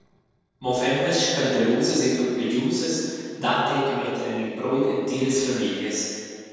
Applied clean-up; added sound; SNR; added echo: neural separator model SepFormer DNS4.